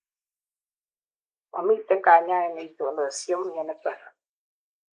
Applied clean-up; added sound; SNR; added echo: neural mask model Resemble Enhance denoiser.